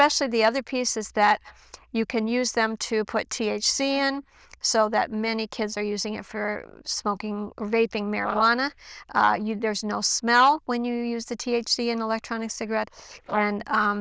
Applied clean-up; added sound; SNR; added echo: neural diffusion model UNIVERSE++.